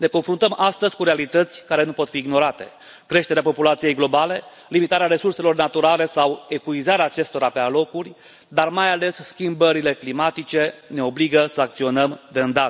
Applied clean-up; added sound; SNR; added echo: none; none; none; none.